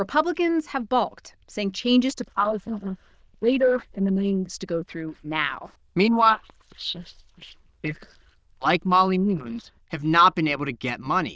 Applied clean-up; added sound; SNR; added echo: neural diffusion model UNIVERSE++.